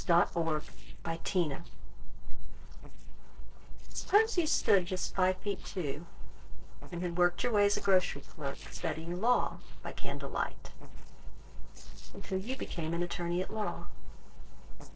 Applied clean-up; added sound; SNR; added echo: neural separator model SepFormer DNS4.